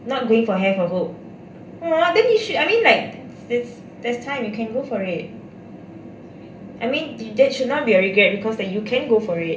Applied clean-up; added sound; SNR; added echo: none; none; none; reverberation time 0.3 s.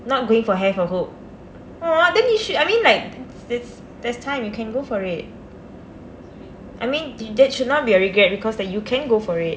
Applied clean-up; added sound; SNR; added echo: none; none; none; none.